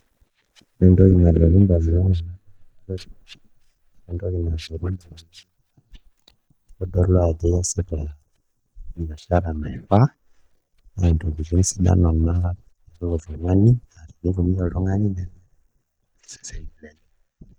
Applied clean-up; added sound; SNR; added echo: neural mask model DeepFilterNet 3.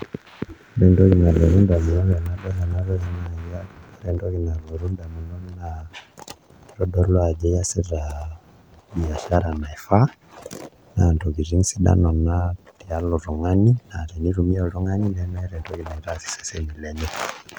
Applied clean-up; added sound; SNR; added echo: none; none; none; none.